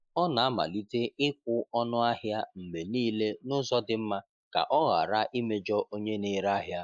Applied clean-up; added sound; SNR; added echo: neural mask model Resemble Enhance denoiser.